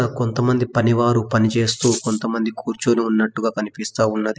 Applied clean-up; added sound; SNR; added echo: classical method spectral subtraction.